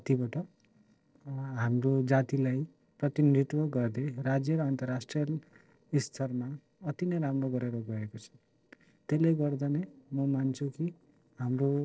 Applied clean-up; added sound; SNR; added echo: neural separator model SepFormer DNS4.